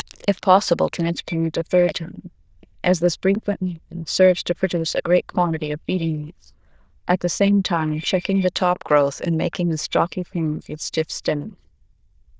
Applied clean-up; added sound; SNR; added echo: neural diffusion model UNIVERSE++.